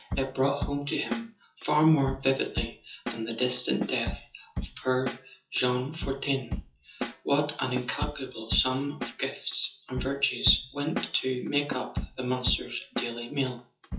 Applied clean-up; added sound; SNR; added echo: classical method WPE with log-MMSE.